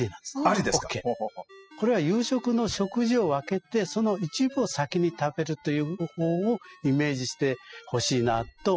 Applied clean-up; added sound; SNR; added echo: classical method spectral subtraction.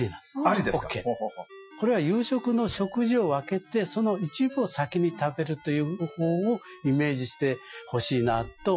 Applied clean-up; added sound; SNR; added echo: classical method Wiener filter.